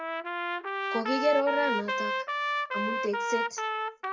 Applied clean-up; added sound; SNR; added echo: none; Trumpet; -1 dB; reverberation time 0.2 s.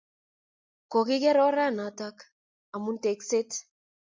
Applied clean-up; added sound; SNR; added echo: none; none; none; none.